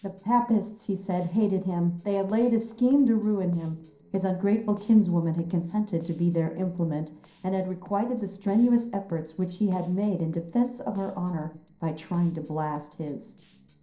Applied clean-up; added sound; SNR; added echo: neural separator model SepFormer DNS4.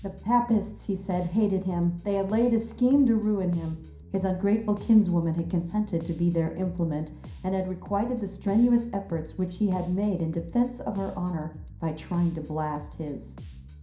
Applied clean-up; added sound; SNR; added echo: none; Bass guitar; 17 dB; reverberation time 0.5 s.